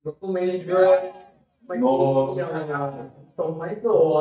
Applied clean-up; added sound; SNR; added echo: neural mask model DeepFilterNet 3.